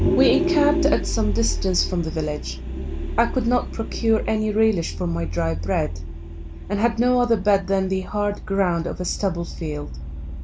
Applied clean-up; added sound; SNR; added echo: none; Vehicle; 4 dB; none.